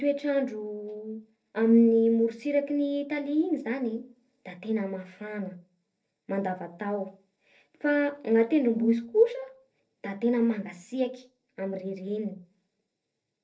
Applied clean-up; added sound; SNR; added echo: neural separator model SepFormer DNS4.